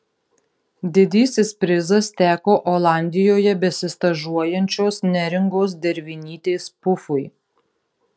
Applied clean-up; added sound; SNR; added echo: none; none; none; none.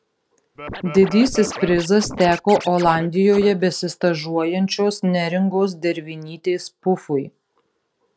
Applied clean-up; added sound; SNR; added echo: none; Scratching (performance technique); 12 dB; none.